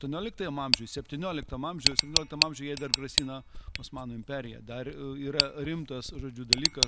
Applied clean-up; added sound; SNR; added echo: none; Tick; -4 dB; none.